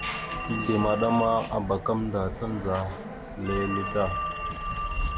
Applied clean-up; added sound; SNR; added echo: none; Telephone; 4 dB; none.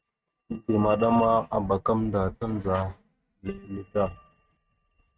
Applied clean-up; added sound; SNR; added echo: neural mask model RNNoise.